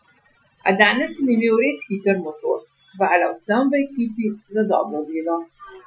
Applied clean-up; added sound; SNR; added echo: classical method Wiener filter.